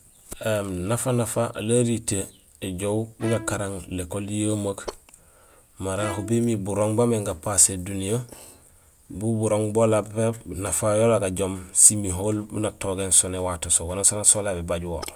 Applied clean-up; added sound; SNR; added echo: none; Bowed string instrument; 17 dB; none.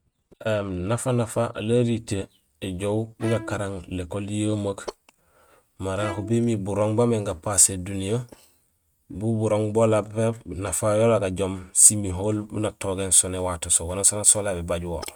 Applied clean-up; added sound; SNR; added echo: neural mask model RNNoise.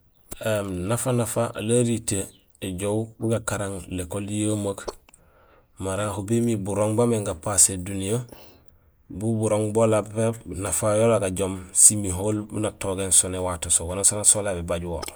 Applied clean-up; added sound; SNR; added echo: neural mask model Resemble Enhance denoiser.